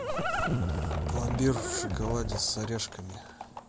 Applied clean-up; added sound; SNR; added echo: none; Livestock, farm animals, working animals; -1 dB; none.